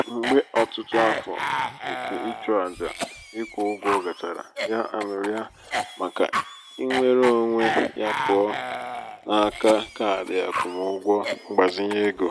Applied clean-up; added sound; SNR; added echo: none; Cough; 6 dB; none.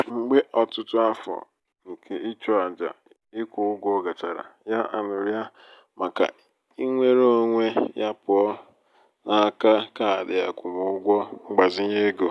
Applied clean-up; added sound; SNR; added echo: none; none; none; none.